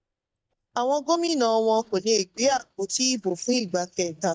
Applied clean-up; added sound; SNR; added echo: neural mask model DeepFilterNet 3.